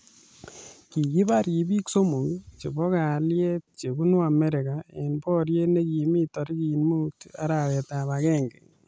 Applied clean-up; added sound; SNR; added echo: none; none; none; none.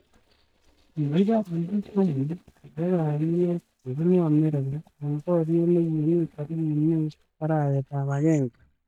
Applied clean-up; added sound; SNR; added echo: neural mask model DeepFilterNet 3.